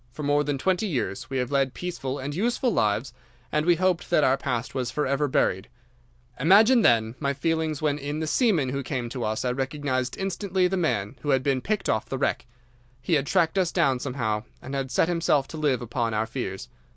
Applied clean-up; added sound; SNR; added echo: none; none; none; none.